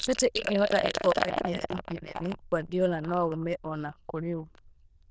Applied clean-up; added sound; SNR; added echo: neural diffusion model UNIVERSE++.